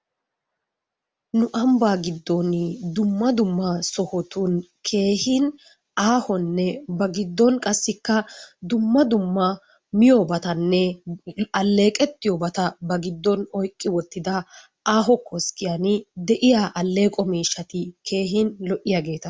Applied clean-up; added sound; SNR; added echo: none; none; none; none.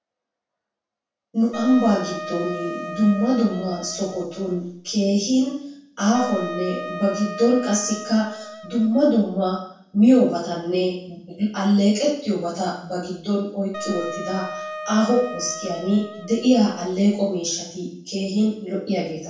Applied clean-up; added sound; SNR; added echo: none; Wind instrument, woodwind instrument; 11 dB; reverberation time 0.6 s.